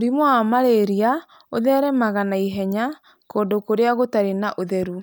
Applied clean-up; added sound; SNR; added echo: none; none; none; none.